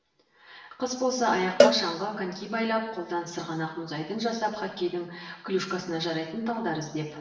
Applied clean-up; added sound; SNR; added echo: none; Cowbell; -2 dB; reverberation time 0.9 s.